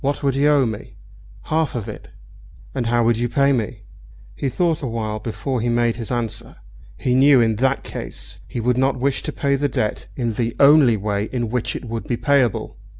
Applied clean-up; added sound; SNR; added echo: none; none; none; none.